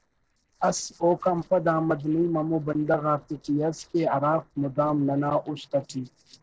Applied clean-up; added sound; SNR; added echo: neural separator model SepFormer DNS4.